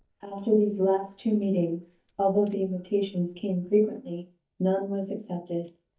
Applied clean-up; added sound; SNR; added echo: neural mask model DeepFilterNet 3.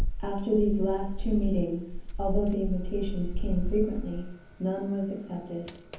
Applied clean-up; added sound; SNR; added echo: none; Keys jangling; 1 dB; reverberation time 0.7 s.